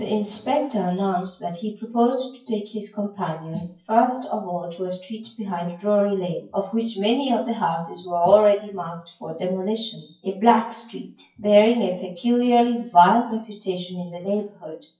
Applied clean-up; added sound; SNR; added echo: classical method WPE with log-MMSE.